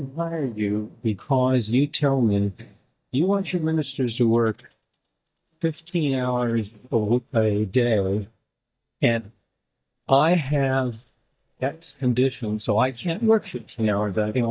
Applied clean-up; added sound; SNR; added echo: neural mask model DeepFilterNet 3.